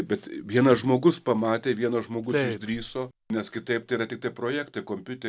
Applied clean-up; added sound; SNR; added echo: none; none; none; none.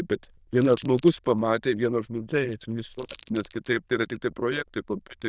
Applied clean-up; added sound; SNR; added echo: neural diffusion model UNIVERSE++.